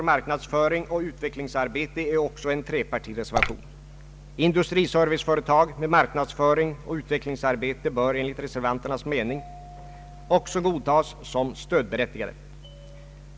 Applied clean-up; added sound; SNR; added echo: none; Drip / Water; -1 dB; none.